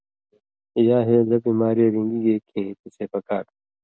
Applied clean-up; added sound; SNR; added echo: none; none; none; none.